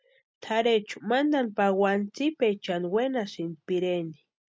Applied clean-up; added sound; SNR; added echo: none; none; none; none.